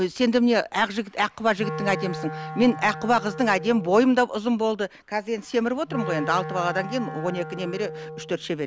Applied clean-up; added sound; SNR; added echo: none; Wind instrument, woodwind instrument; 12 dB; none.